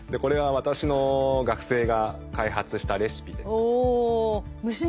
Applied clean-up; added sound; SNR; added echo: none; none; none; none.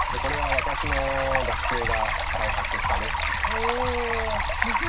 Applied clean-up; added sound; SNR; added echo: none; Stream; -4 dB; reverberation time 0.4 s.